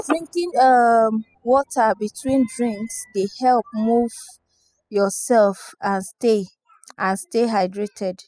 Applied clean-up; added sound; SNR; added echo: classical method spectral subtraction.